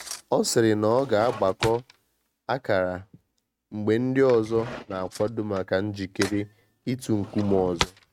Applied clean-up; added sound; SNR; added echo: neural mask model RNNoise.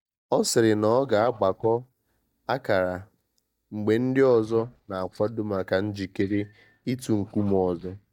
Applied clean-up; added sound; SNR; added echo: neural mask model DeepFilterNet 3.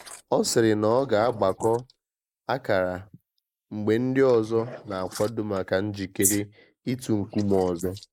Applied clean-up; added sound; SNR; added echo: neural mask model Resemble Enhance denoiser.